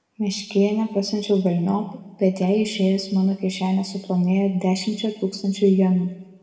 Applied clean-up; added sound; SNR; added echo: none; none; none; reverberation time 0.9 s.